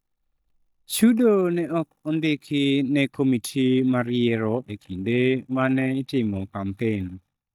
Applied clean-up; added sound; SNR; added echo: neural mask model DeepFilterNet 3.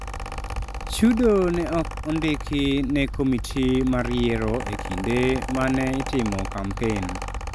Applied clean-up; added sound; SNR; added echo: none; Mechanical fan; 7 dB; none.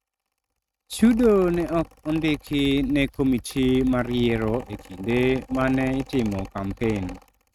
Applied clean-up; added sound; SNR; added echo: neural mask model RNNoise.